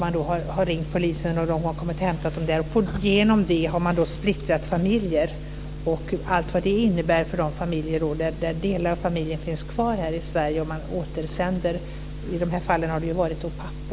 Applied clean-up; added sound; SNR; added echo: none; none; none; none.